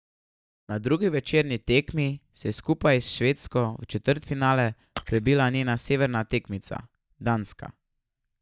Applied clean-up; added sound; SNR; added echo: neural mask model DeepFilterNet 3.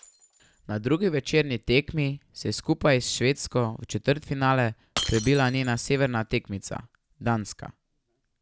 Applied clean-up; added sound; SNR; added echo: none; Shatter; 12 dB; none.